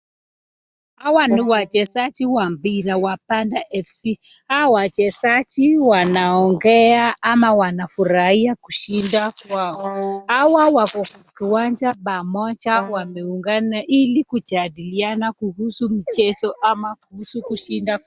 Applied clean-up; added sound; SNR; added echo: neural mask model DeepFilterNet 3.